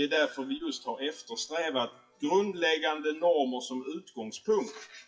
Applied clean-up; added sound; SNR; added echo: classical method WPE with log-MMSE.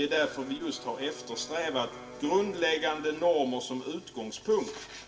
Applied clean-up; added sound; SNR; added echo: none; Electric guitar; 17 dB; reverberation time 0.2 s.